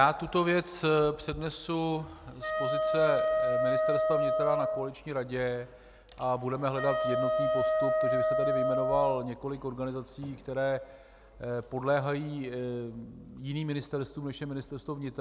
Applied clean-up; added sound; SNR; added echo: none; Wind instrument, woodwind instrument; -3 dB; none.